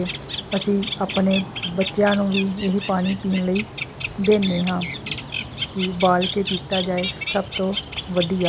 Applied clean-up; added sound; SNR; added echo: none; Bird; 7 dB; none.